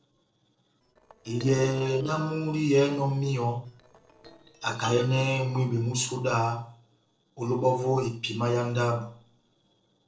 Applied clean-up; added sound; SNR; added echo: neural separator model SepFormer DNS4.